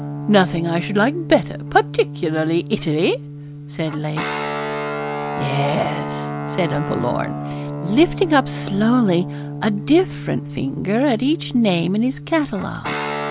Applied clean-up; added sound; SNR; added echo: none; Guitar; 7 dB; none.